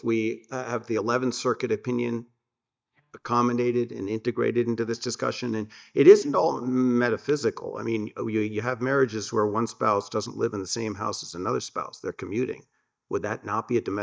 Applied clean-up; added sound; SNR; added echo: neural mask model DeepFilterNet 3.